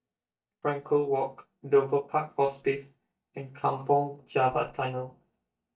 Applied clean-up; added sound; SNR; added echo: neural mask model DeepFilterNet 3.